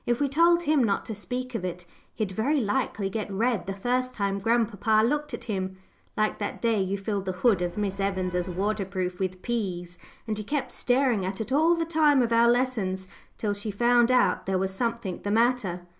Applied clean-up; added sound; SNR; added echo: none; Vehicle horn, car horn, honking; 15 dB; none.